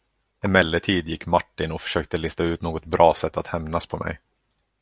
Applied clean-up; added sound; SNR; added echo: none; none; none; none.